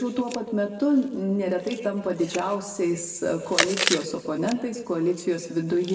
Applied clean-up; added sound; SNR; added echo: none; Chewing, mastication; 8 dB; reverberation time 1.0 s.